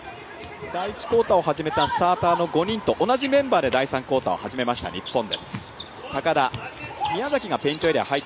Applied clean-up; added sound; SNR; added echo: none; none; none; none.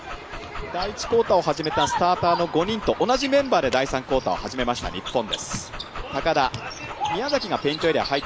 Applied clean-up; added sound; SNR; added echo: none; Dog; 14 dB; none.